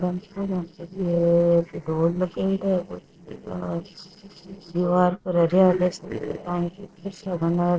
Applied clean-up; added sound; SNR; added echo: neural separator model SepFormer DNS4.